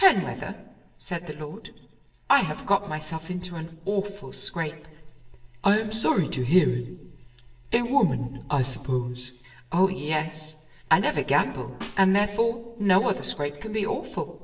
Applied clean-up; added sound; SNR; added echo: neural separator model SepFormer DNS4.